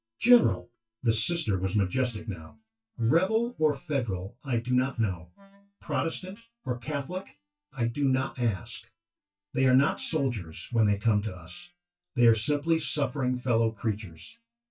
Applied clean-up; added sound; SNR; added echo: neural mask model DeepFilterNet 3.